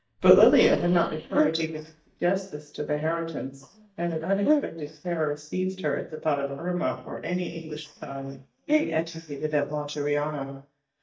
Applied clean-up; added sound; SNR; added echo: neural mask model DeepFilterNet 3.